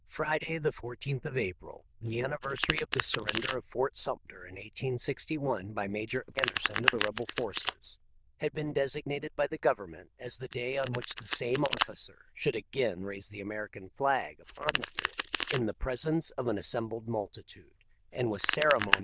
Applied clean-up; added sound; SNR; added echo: neural diffusion model UNIVERSE++.